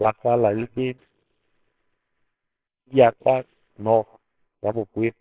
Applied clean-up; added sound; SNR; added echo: neural separator model SepFormer WHAMR!.